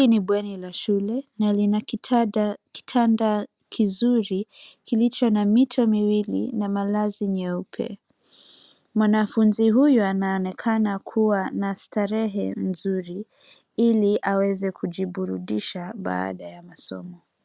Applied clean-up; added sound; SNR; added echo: none; none; none; none.